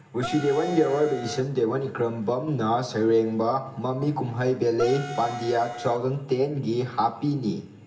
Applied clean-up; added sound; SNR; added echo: none; Wind instrument, woodwind instrument; 10 dB; reverberation time 0.6 s.